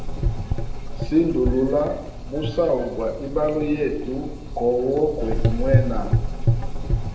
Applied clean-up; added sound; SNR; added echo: none; Gurgling / Engine; 0 dB; reverberation time 0.8 s.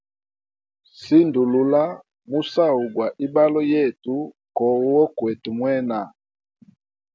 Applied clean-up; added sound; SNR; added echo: none; none; none; none.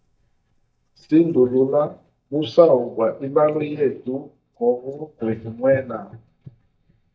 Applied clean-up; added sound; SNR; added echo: neural mask model DeepFilterNet 3.